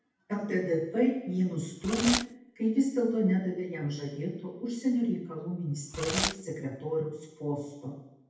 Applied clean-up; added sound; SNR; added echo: none; Packing tape, duct tape / Tearing; 8 dB; reverberation time 0.8 s.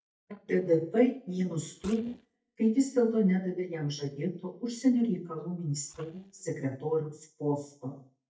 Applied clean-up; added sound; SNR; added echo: neural mask model DeepFilterNet 3.